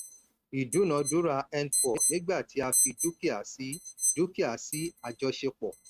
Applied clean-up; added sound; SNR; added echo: neural mask model RNNoise.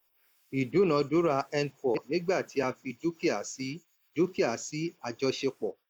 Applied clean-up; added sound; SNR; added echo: neural mask model Resemble Enhance denoiser.